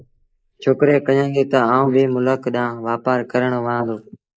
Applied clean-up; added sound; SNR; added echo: neural mask model Resemble Enhance denoiser.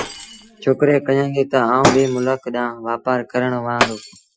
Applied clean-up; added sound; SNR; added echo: classical method Wiener filter.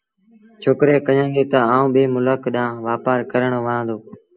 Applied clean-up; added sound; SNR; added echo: none; none; none; none.